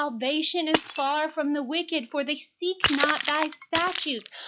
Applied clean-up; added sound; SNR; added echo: classical method log-MMSE.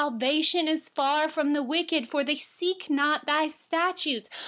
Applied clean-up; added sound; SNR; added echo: none; none; none; none.